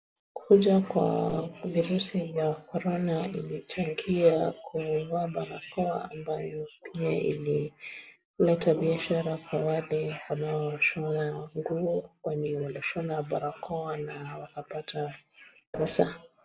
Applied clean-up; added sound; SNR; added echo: neural separator model SepFormer DNS4.